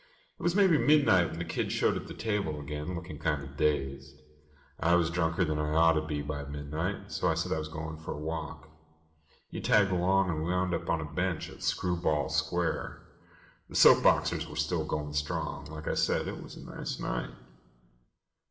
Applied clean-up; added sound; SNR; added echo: none; none; none; reverberation time 1.0 s.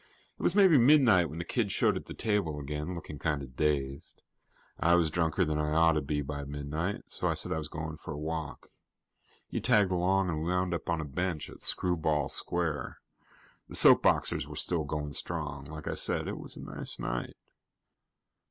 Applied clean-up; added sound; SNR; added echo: none; none; none; none.